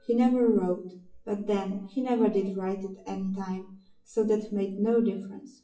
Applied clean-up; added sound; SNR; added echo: classical method WPE with log-MMSE.